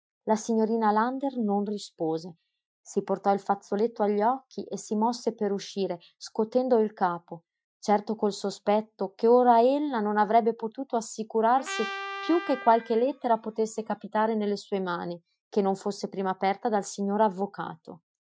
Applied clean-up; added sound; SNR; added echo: classical method Wiener filter.